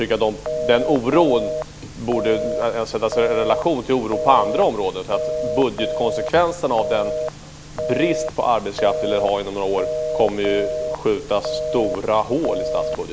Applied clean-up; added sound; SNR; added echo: none; Telephone; 5 dB; none.